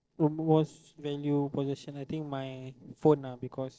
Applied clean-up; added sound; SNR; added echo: neural separator model SepFormer DNS4.